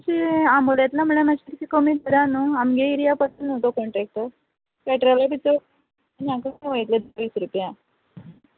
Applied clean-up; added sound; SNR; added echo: none; none; none; none.